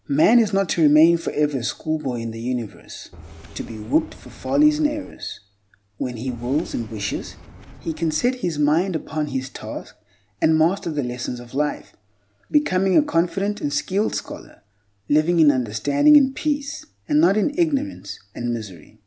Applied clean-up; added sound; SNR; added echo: none; Subway, metro, underground; 18 dB; none.